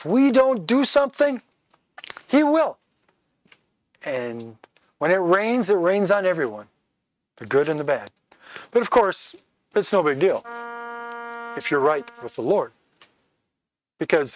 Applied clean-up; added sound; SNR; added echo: neural mask model RNNoise.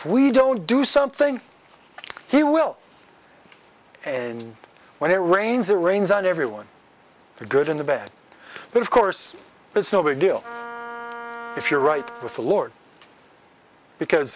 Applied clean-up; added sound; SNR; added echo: none; Wind instrument, woodwind instrument; 14 dB; none.